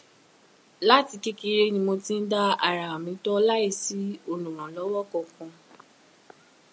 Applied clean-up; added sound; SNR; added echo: none; none; none; none.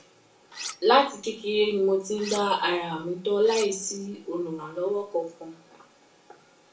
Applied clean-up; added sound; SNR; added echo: none; Cutlery, silverware; 12 dB; reverberation time 0.3 s.